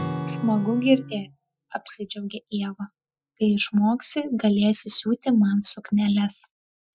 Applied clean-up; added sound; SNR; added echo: classical method Wiener filter.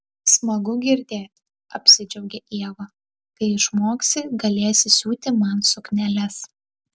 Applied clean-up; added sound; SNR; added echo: none; none; none; none.